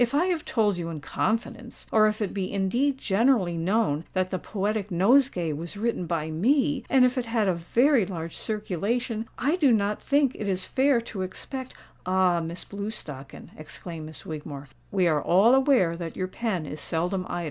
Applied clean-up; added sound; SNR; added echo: none; none; none; none.